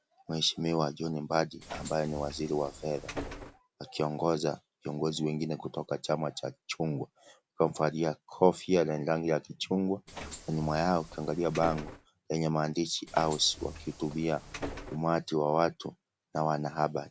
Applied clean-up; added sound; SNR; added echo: none; Bus; 12 dB; none.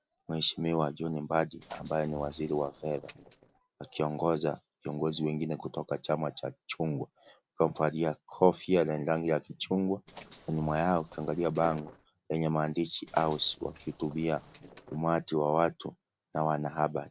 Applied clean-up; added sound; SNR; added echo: neural separator model SepFormer DNS4.